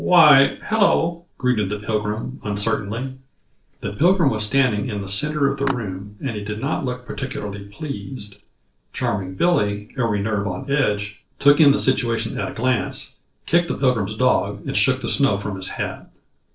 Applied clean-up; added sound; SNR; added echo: neural separator model SepFormer DNS4.